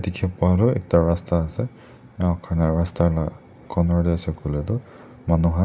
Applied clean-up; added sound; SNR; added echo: none; none; none; none.